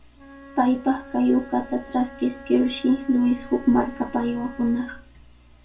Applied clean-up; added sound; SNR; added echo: none; Wind instrument, woodwind instrument; 20 dB; reverberation time 0.2 s.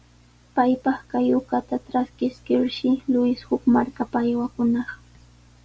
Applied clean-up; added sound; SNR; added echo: none; none; none; none.